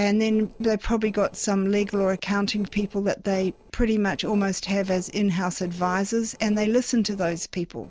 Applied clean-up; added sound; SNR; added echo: neural separator model SepFormer DNS4.